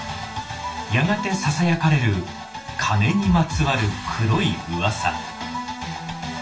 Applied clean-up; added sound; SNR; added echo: none; none; none; reverberation time 0.3 s.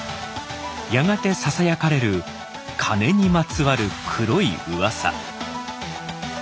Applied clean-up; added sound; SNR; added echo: none; none; none; none.